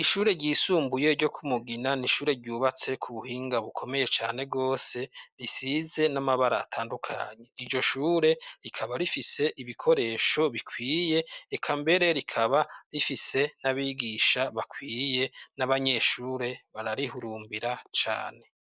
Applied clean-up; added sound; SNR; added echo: none; none; none; none.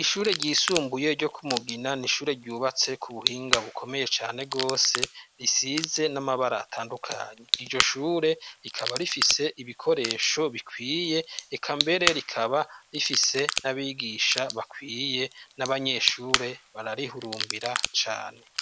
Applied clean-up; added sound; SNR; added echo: none; Crack / Crackle; 6 dB; none.